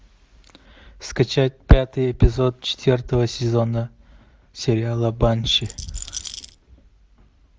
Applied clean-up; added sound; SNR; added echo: none; Rattle; 14 dB; none.